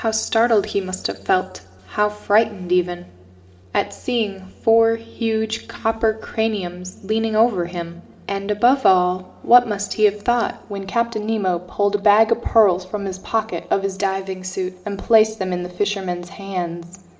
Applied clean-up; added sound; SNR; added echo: none; none; none; reverberation time 1.3 s.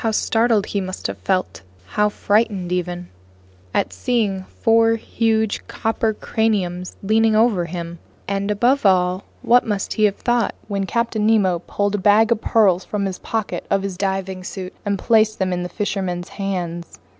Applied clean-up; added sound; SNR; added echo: none; none; none; none.